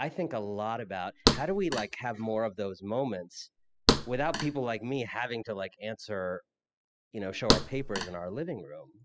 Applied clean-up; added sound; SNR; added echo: classical method spectral subtraction.